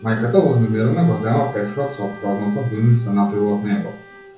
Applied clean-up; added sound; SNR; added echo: none; Bowed string instrument; 18 dB; reverberation time 0.6 s.